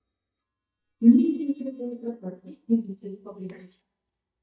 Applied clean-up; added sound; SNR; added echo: neural mask model DeepFilterNet 3.